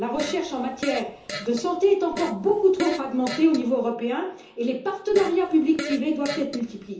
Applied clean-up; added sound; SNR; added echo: none; Fart; 12 dB; reverberation time 0.6 s.